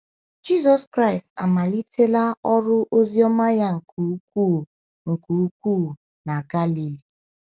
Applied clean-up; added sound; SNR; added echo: none; none; none; none.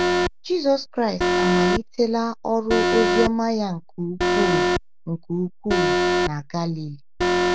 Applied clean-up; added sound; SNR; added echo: none; Alarm; -2 dB; none.